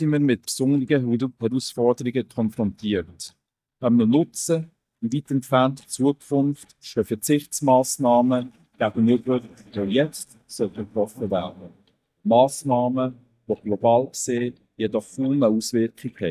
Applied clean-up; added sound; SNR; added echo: neural mask model DeepFilterNet 3.